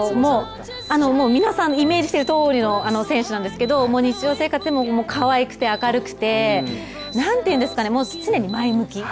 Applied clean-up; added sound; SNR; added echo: none; Alarm; 18 dB; none.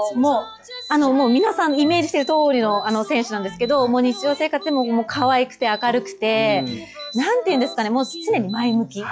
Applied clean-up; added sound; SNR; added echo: classical method log-MMSE.